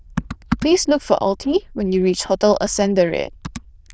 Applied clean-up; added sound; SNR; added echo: neural diffusion model UNIVERSE++.